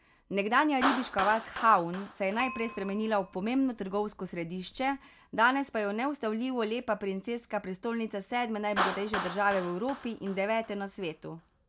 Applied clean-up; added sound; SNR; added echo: none; Clapping + Bicycle; 10 dB; none.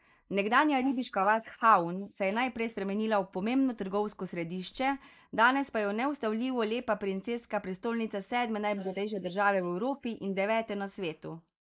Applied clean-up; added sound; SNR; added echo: neural mask model Resemble Enhance denoiser.